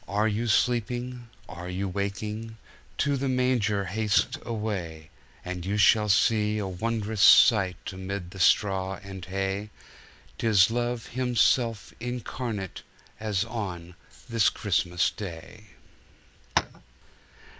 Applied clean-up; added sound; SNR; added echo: neural mask model Resemble Enhance denoiser.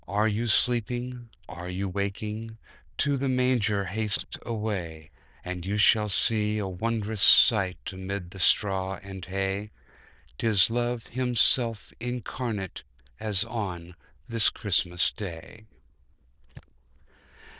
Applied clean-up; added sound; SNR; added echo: neural diffusion model UNIVERSE++.